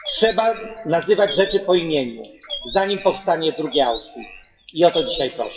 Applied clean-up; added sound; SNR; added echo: classical method WPE with log-MMSE.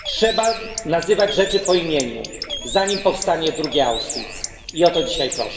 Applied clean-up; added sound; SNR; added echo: none; Bird; 9 dB; reverberation time 1.6 s.